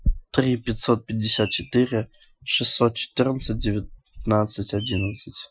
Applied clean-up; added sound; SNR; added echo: classical method Wiener filter.